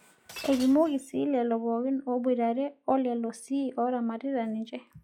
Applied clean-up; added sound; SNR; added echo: classical method log-MMSE.